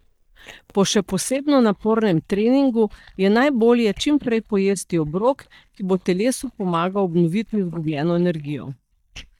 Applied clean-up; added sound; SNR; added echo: neural mask model DeepFilterNet 3.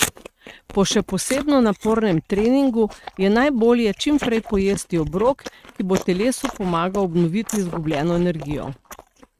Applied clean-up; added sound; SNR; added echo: neural mask model RNNoise.